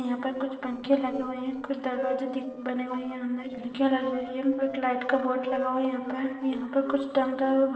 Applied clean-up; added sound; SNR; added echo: neural separator model SepFormer DNS4.